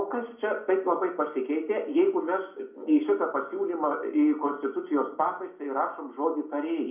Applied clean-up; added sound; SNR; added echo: none; none; none; reverberation time 0.6 s.